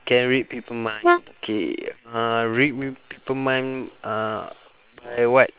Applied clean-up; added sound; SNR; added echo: neural separator model SepFormer WHAM!.